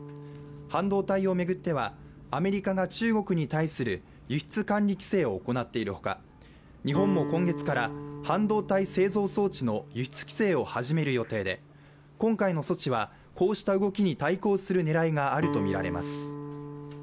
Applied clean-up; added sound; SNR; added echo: none; Guitar; 12 dB; none.